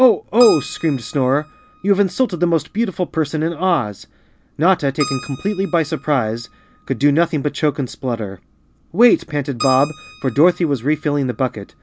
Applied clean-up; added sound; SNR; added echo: none; Keyboard (musical); 18 dB; none.